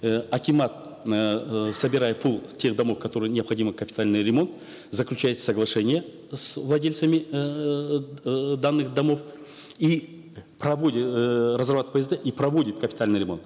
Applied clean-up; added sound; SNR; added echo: none; none; none; none.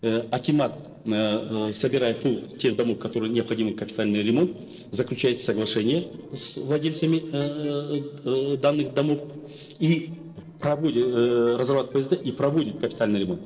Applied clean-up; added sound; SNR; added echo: neural separator model SepFormer DNS4.